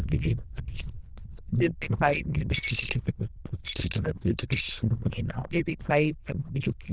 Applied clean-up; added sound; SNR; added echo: neural diffusion model UNIVERSE++.